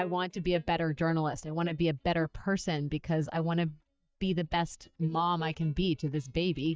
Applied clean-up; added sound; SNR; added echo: neural mask model DeepFilterNet 3.